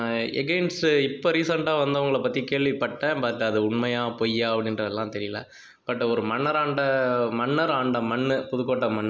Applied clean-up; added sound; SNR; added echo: none; none; none; none.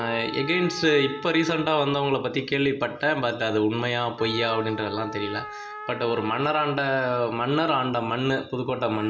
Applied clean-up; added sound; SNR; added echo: none; Trumpet; 15 dB; reverberation time 0.2 s.